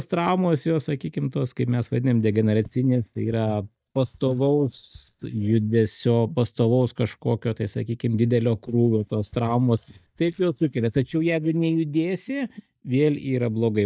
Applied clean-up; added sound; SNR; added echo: neural mask model DeepFilterNet 3.